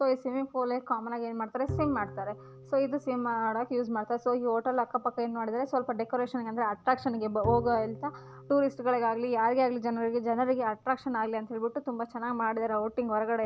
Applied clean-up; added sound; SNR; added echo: none; Bowed string instrument; 14 dB; none.